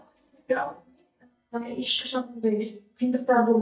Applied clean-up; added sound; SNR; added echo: neural mask model DeepFilterNet 3.